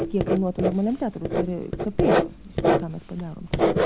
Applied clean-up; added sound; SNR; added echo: none; Writing; -4 dB; none.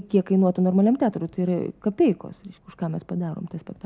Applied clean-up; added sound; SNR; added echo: none; none; none; none.